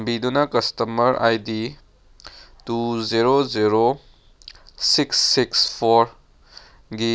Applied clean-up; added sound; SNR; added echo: none; none; none; none.